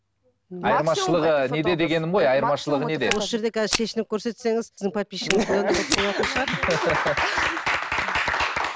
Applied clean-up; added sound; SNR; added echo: none; Walk, footsteps; 9 dB; none.